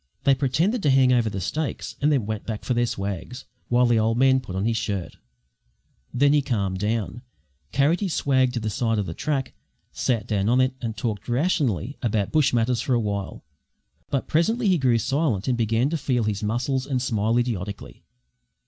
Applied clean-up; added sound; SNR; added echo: none; none; none; none.